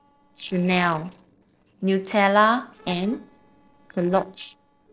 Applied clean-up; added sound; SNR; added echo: neural separator model SepFormer DNS4.